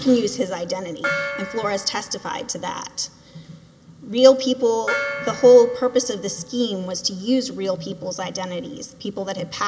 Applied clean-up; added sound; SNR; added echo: none; Gong; 11 dB; none.